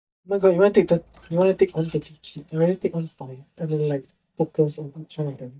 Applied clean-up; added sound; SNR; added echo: neural mask model DeepFilterNet 3.